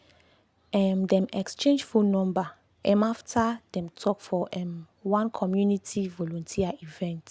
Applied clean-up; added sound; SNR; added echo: none; none; none; none.